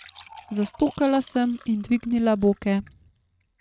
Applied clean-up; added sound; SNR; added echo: neural mask model RNNoise.